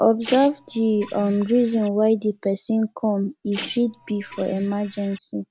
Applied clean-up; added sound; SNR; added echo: none; Printer; 16 dB; none.